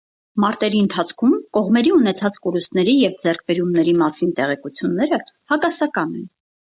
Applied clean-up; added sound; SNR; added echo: none; none; none; none.